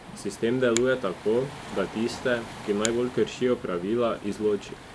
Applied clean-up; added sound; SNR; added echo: none; Waves, surf + Finger snapping; 12 dB; none.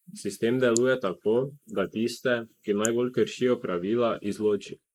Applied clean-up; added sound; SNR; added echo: neural mask model Resemble Enhance denoiser.